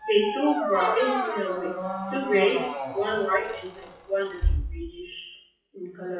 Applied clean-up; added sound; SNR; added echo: classical method WPE with log-MMSE.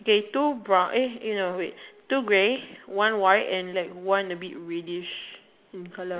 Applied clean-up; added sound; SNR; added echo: none; none; none; none.